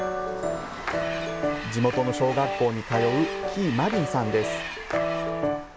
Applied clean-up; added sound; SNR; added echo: none; Train; 12 dB; none.